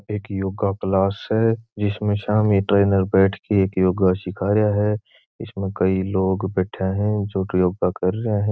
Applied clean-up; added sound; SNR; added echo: none; none; none; none.